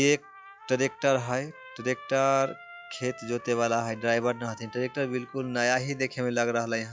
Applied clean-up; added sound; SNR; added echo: classical method log-MMSE.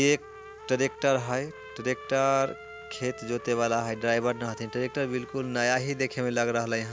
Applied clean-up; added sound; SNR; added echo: none; Trumpet + Telephone; 16 dB; none.